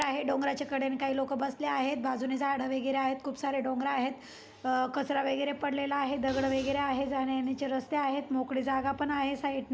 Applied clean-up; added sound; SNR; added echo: none; none; none; none.